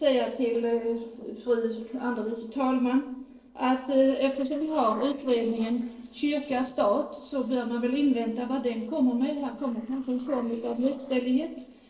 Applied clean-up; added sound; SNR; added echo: neural separator model SepFormer DNS4.